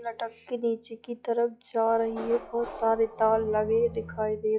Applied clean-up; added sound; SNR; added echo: classical method log-MMSE.